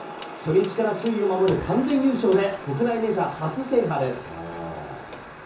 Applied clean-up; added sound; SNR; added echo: none; Fire; 13 dB; reverberation time 0.6 s.